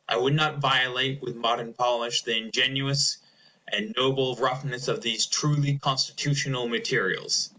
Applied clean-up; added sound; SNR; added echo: none; none; none; none.